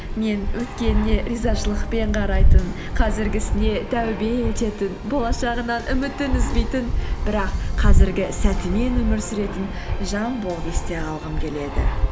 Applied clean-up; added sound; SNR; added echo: none; Fixed-wing aircraft, airplane; -4 dB; none.